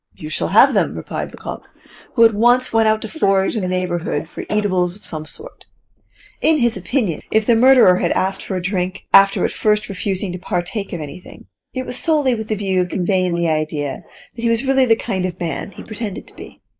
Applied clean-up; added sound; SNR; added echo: neural mask model Resemble Enhance denoiser.